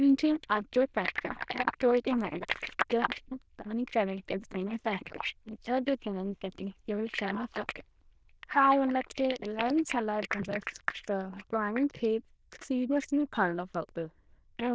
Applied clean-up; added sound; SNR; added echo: neural diffusion model UNIVERSE++.